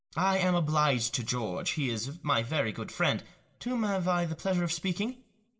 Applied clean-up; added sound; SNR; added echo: none; none; none; reverberation time 0.5 s.